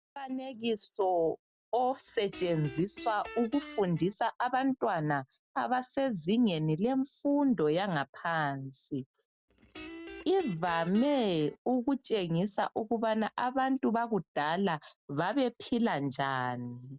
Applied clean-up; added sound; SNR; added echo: none; Guitar; 15 dB; none.